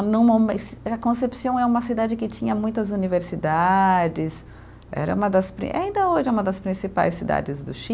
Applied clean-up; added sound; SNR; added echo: none; none; none; none.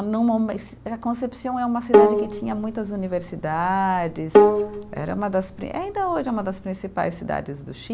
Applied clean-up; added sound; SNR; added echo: none; Bowed string instrument; -4 dB; none.